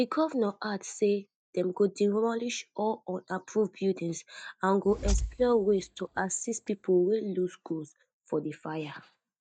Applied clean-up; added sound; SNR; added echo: neural mask model DeepFilterNet 3.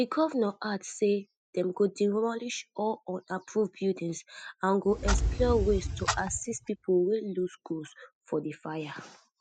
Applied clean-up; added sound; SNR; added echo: classical method spectral subtraction.